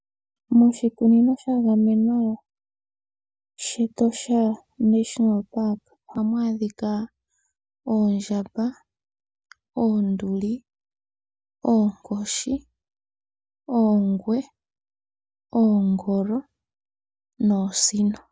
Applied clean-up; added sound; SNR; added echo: none; none; none; none.